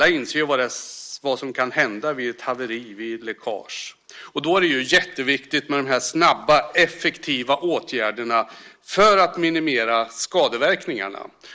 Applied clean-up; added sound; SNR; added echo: neural mask model Resemble Enhance denoiser.